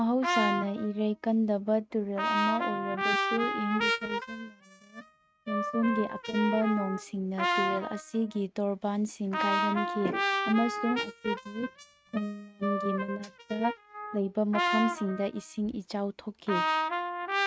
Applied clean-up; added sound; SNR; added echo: neural mask model RNNoise.